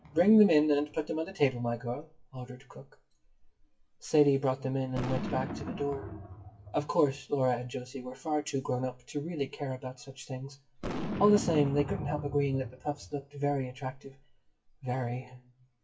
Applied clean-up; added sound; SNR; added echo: classical method WPE with log-MMSE.